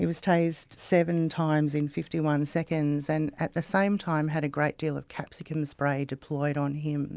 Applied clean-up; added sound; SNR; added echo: none; none; none; none.